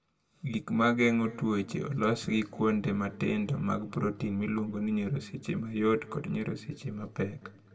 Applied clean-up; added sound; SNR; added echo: none; none; none; reverberation time 1.5 s.